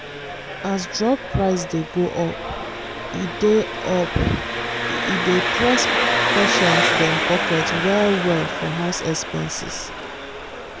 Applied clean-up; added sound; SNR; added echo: none; Engine; 1 dB; none.